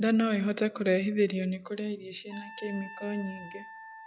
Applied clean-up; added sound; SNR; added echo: classical method log-MMSE.